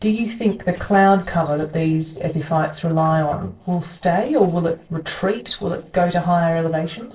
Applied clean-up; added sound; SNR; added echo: neural separator model SepFormer DNS4.